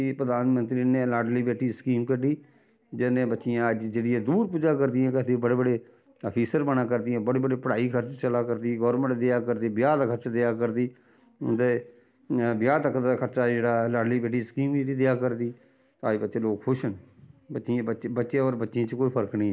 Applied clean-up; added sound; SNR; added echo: none; none; none; none.